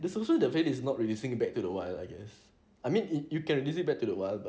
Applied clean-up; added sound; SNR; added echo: none; none; none; none.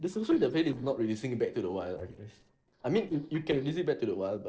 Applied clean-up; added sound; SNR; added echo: neural separator model SepFormer DNS4.